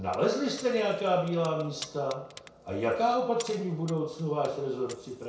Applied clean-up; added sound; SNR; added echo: none; Keys jangling; 20 dB; reverberation time 0.6 s.